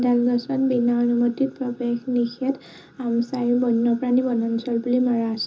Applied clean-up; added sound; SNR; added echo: none; none; none; reverberation time 0.2 s.